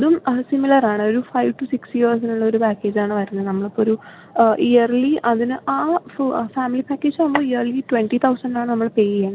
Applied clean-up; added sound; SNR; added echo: none; none; none; none.